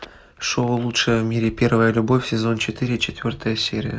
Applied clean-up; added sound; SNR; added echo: none; none; none; none.